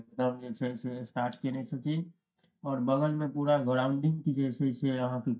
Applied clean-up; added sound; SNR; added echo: neural mask model DeepFilterNet 3.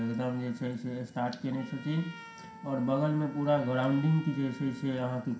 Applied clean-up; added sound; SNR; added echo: none; Trumpet; 20 dB; reverberation time 0.5 s.